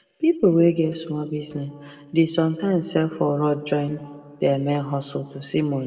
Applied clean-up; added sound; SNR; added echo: neural separator model SepFormer DNS4.